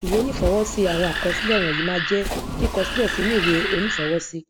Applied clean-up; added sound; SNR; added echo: none; Animal + Splash, splatter; 2 dB; none.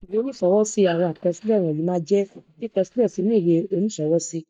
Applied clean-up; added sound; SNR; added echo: neural mask model DeepFilterNet 3.